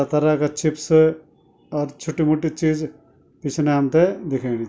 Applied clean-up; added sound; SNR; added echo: none; none; none; none.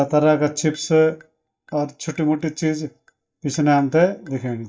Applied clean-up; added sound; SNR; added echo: neural mask model DeepFilterNet 3.